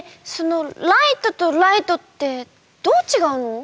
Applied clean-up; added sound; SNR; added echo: none; none; none; none.